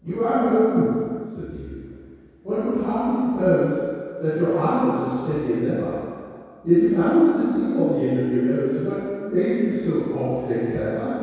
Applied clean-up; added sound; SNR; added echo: none; none; none; reverberation time 2.0 s.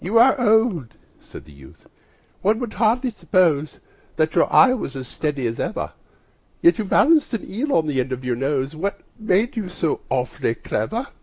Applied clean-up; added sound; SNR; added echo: none; none; none; none.